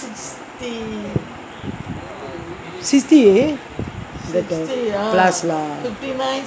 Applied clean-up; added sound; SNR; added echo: none; none; none; none.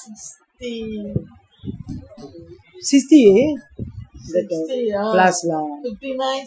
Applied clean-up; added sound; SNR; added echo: classical method Wiener filter.